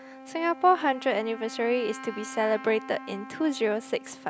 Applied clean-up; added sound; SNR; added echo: none; Wind instrument, woodwind instrument; 15 dB; none.